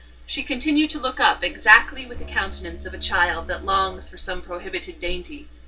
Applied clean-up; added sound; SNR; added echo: none; Musical instrument; 15 dB; reverberation time 0.1 s.